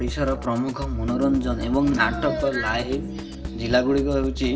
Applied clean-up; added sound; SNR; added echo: none; Drum kit; 7 dB; reverberation time 0.6 s.